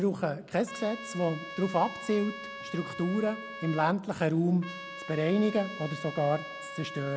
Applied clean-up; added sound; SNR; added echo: none; Trumpet; 12 dB; none.